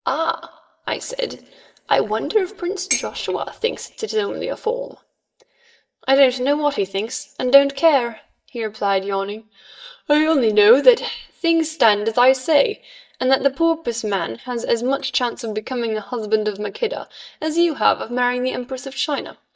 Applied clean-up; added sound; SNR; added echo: neural mask model DeepFilterNet 3.